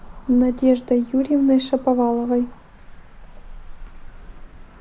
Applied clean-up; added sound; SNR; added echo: none; Cricket / Motor vehicle (road); 17 dB; none.